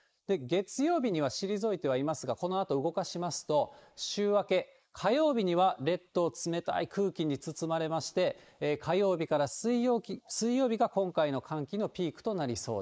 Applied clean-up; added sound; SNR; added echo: neural mask model Resemble Enhance denoiser.